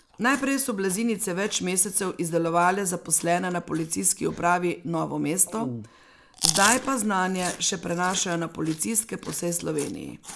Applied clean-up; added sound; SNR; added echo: none; Chewing, mastication; 10 dB; none.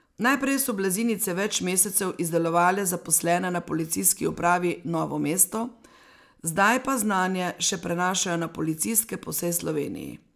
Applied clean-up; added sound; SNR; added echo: none; none; none; none.